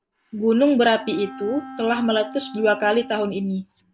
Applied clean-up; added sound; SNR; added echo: none; Wind instrument, woodwind instrument; 18 dB; none.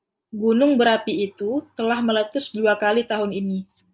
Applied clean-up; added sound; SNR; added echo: none; none; none; none.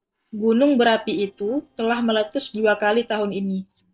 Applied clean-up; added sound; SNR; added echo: neural separator model SepFormer DNS4.